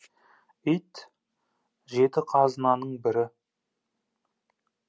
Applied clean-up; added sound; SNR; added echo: none; none; none; none.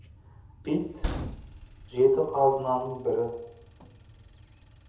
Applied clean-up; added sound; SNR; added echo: none; Train; 12 dB; reverberation time 0.7 s.